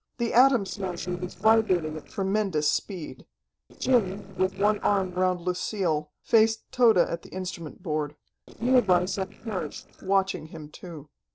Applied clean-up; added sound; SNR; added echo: neural separator model SepFormer DNS4.